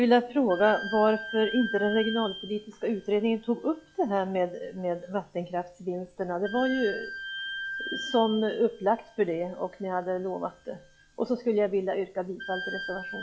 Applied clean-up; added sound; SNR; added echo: classical method log-MMSE.